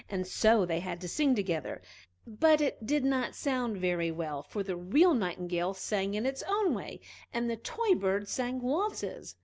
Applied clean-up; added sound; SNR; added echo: none; none; none; none.